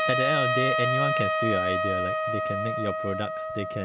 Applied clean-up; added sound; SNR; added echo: none; Trumpet; -4 dB; none.